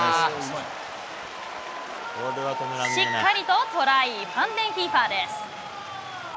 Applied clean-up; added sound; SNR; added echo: none; none; none; none.